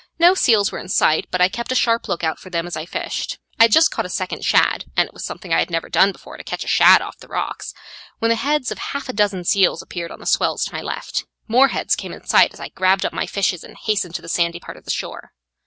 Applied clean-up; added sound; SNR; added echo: none; none; none; none.